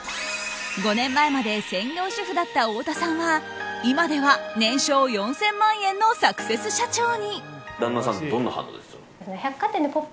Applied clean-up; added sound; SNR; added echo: none; none; none; none.